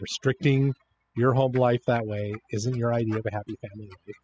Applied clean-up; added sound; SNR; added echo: classical method spectral subtraction.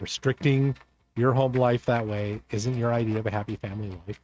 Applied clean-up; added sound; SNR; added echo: neural mask model RNNoise.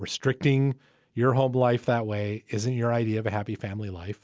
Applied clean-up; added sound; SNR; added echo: none; none; none; none.